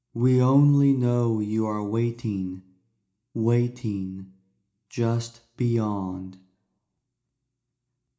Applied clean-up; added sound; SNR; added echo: none; none; none; reverberation time 0.4 s.